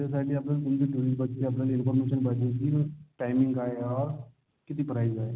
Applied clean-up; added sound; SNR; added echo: none; none; none; none.